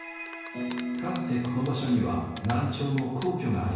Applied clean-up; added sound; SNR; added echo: none; Crumpling, crinkling; 19 dB; reverberation time 1.0 s.